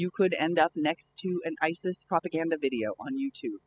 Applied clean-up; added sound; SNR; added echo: classical method spectral subtraction.